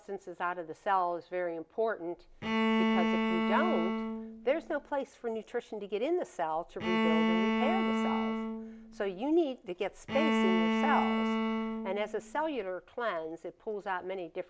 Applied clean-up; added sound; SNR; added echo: none; Bowed string instrument; -4 dB; none.